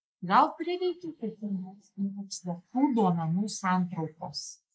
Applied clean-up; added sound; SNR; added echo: neural mask model Resemble Enhance denoiser.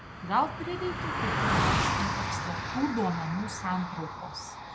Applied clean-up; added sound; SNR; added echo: none; Car passing by; -2 dB; none.